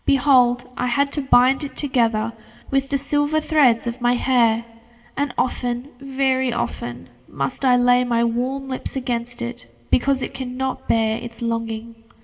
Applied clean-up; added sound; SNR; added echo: none; none; none; reverberation time 0.4 s.